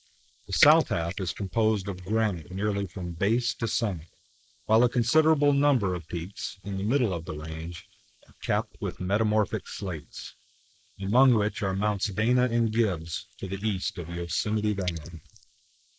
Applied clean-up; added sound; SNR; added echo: neural mask model Resemble Enhance denoiser.